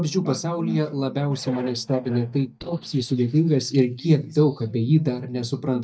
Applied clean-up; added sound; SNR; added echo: neural mask model DeepFilterNet 3.